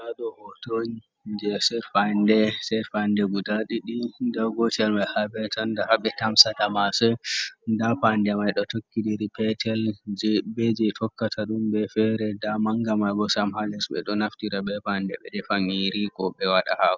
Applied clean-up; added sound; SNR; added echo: none; none; none; none.